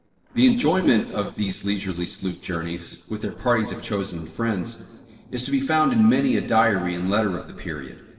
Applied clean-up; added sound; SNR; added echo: neural separator model SepFormer DNS4.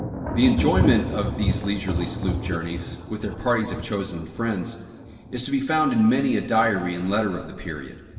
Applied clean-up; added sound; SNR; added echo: none; Thunder; 5 dB; reverberation time 2.5 s.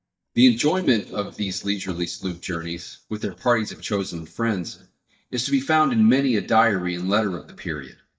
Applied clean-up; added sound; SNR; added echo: neural mask model DeepFilterNet 3.